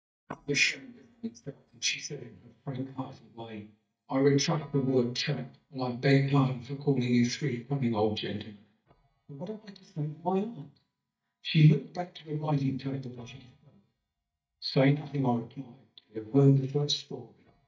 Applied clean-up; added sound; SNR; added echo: neural mask model DeepFilterNet 3.